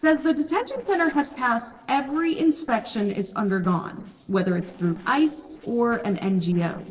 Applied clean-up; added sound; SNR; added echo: neural separator model SepFormer DNS4.